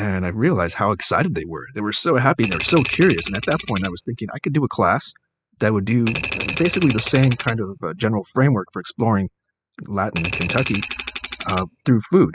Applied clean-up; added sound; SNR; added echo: classical method spectral subtraction.